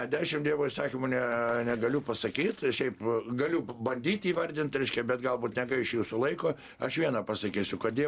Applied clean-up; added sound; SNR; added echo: neural separator model SepFormer DNS4.